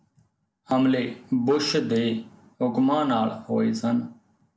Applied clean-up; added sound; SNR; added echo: none; none; none; none.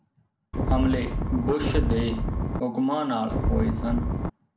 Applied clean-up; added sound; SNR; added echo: none; Wind; -3 dB; none.